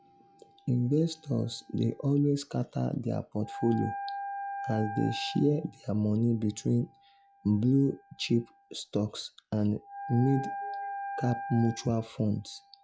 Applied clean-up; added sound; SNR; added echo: classical method log-MMSE.